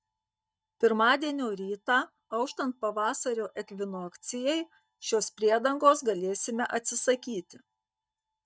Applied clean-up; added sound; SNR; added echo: neural mask model DeepFilterNet 3.